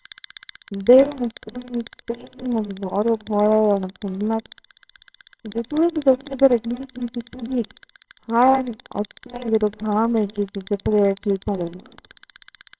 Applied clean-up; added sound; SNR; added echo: neural separator model SepFormer WHAMR!.